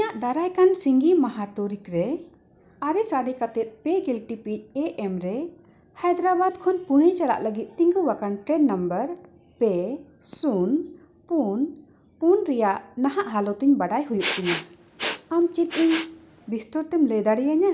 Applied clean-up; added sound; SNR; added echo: none; Respiratory sounds; 5 dB; none.